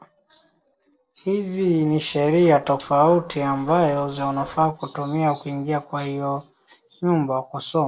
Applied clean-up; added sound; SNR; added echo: neural separator model SepFormer DNS4.